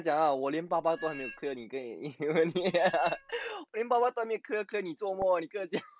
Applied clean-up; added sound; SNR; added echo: none; Meow; 16 dB; none.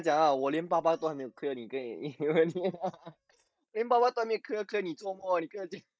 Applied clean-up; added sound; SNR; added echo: neural mask model DeepFilterNet 3.